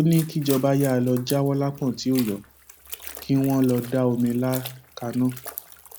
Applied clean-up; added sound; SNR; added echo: none; Trickle, dribble / Splash, splatter; 16 dB; none.